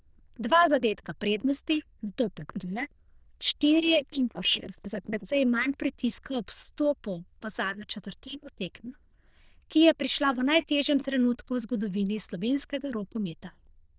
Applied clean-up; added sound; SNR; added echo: neural diffusion model UNIVERSE++.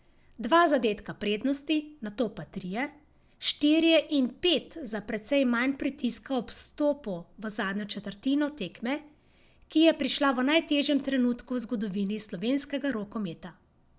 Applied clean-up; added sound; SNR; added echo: none; none; none; none.